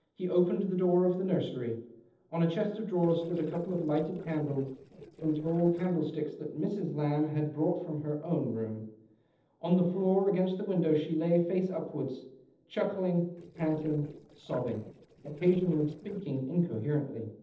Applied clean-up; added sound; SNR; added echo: neural separator model SepFormer DNS4.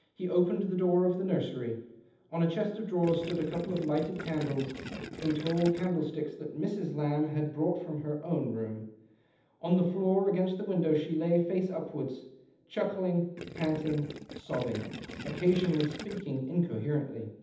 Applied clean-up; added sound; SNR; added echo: none; Gurgling; 11 dB; reverberation time 0.8 s.